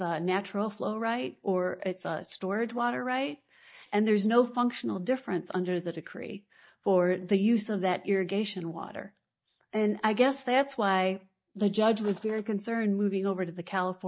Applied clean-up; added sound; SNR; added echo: neural mask model DeepFilterNet 3.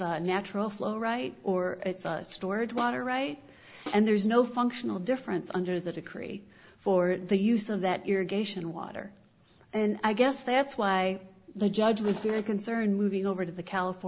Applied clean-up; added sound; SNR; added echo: none; Snare drum; 16 dB; none.